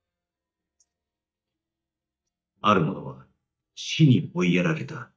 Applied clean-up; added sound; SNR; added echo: neural mask model DeepFilterNet 3.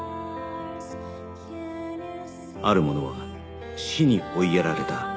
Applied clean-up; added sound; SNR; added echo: none; none; none; none.